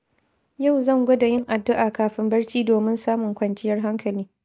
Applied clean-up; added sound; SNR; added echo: neural mask model DeepFilterNet 3.